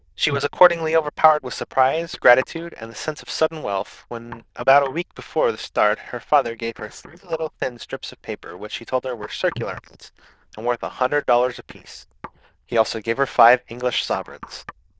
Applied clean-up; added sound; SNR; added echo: neural diffusion model UNIVERSE++.